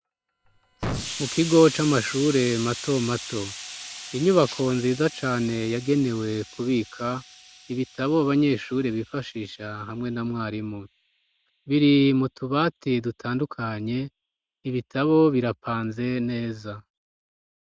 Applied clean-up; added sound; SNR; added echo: none; Explosion; 15 dB; none.